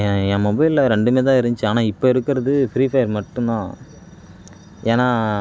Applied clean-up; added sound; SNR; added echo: none; none; none; none.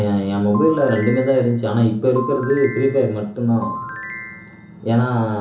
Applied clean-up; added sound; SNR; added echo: none; Ringtone / Chime; 13 dB; reverberation time 0.8 s.